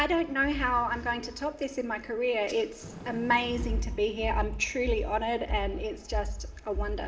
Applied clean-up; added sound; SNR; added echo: none; Fire; 19 dB; reverberation time 2.7 s.